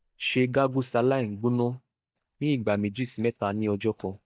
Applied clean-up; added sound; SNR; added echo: neural mask model DeepFilterNet 3.